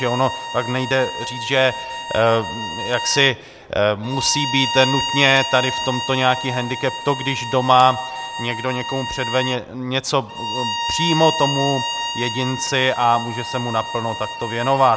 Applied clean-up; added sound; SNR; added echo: none; Bowed string instrument; 6 dB; none.